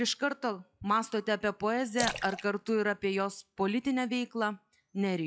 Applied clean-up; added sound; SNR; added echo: classical method log-MMSE.